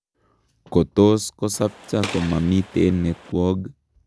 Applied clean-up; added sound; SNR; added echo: none; Gunshot, gunfire; 14 dB; none.